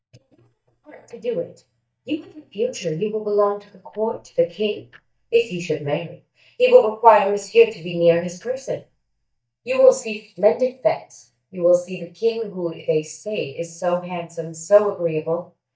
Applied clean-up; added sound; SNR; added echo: neural mask model DeepFilterNet 3.